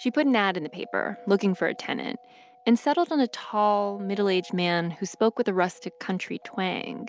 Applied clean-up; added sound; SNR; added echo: none; none; none; none.